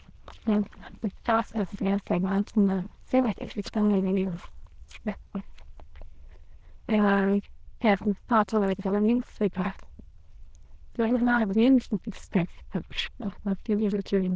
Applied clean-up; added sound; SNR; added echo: neural diffusion model UNIVERSE++.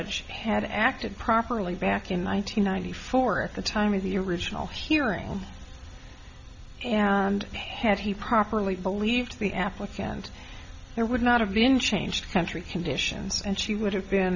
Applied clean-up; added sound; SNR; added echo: none; none; none; none.